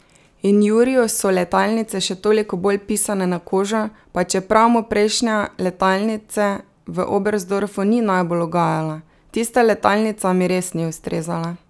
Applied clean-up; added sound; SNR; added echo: none; none; none; none.